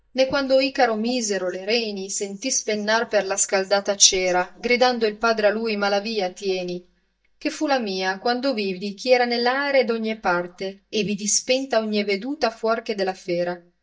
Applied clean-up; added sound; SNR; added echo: neural mask model DeepFilterNet 3.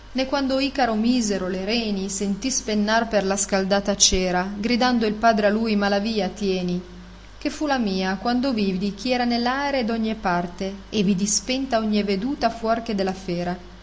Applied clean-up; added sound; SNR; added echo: none; none; none; none.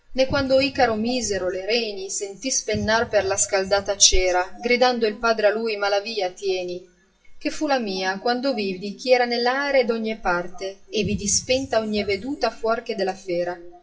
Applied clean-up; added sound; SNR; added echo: classical method WPE with log-MMSE.